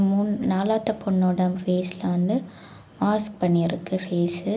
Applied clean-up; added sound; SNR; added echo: none; none; none; none.